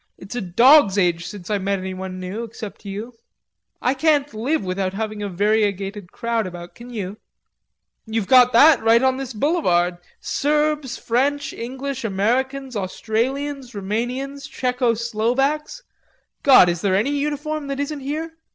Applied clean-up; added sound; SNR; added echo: none; none; none; none.